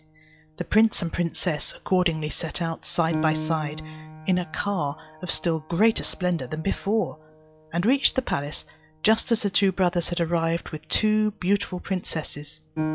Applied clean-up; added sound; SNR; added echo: none; Piano; 13 dB; none.